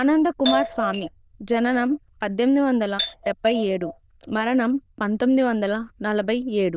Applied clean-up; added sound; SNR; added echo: neural diffusion model UNIVERSE++.